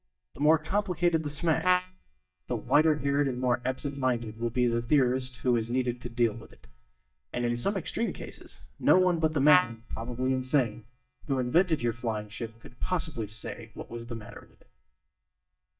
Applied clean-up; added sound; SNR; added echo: neural mask model DeepFilterNet 3.